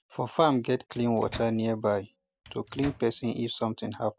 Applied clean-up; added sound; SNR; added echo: none; Microwave oven; 17 dB; none.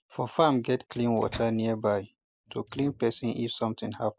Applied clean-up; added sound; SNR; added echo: neural mask model Resemble Enhance denoiser.